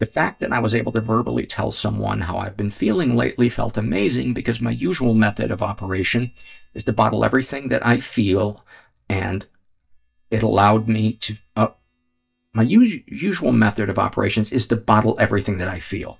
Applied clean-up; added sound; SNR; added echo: neural mask model DeepFilterNet 3.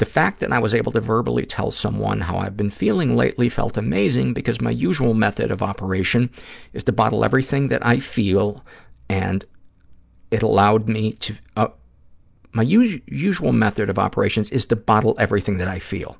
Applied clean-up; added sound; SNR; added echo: none; none; none; none.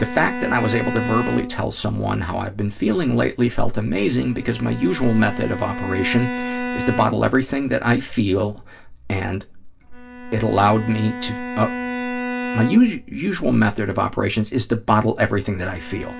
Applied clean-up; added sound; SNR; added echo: none; Bowed string instrument; 10 dB; reverberation time 0.2 s.